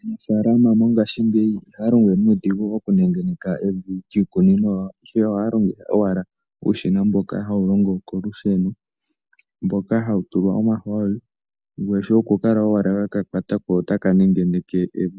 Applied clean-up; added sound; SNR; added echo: none; none; none; none.